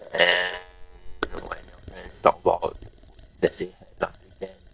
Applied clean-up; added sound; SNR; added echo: neural mask model DeepFilterNet 3.